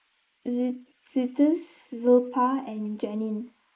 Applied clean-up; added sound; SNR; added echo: neural mask model Resemble Enhance denoiser.